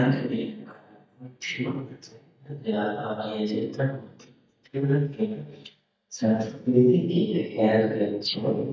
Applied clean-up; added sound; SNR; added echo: neural mask model DeepFilterNet 3.